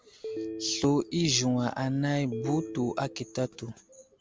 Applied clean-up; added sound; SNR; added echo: none; Telephone; 11 dB; none.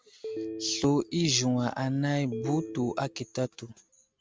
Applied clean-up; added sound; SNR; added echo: neural mask model RNNoise.